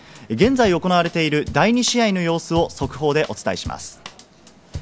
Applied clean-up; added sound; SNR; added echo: none; Drum / Drum kit; 17 dB; none.